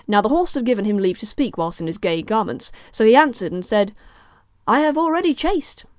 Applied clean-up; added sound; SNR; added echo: none; none; none; none.